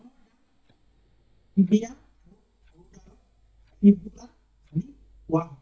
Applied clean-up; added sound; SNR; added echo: neural mask model DeepFilterNet 3.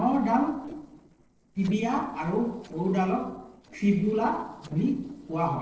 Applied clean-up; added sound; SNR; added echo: neural separator model SepFormer DNS4.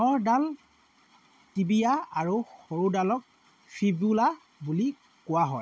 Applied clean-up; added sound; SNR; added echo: none; none; none; none.